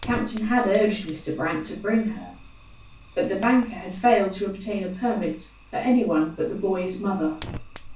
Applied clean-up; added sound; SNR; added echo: none; Fire; 16 dB; reverberation time 0.3 s.